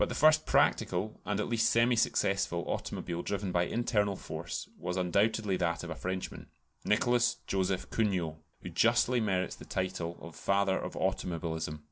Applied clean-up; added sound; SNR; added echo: none; none; none; none.